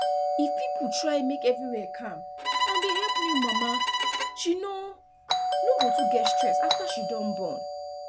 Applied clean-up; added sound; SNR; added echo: none; Bowed string instrument + Doorbell; -3 dB; none.